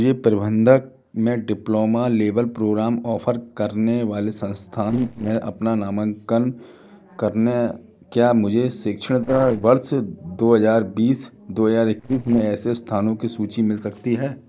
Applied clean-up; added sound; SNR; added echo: neural separator model SepFormer DNS4.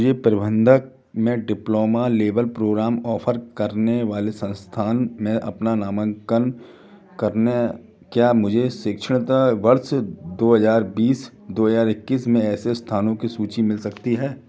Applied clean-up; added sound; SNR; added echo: none; none; none; none.